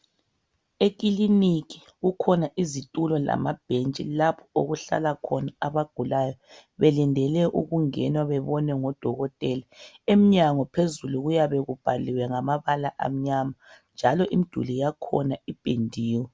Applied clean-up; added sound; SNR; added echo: none; none; none; none.